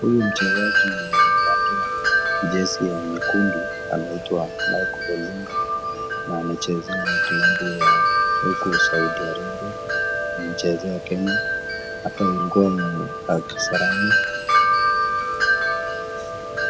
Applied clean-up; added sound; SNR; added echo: none; Wind chime; -4 dB; none.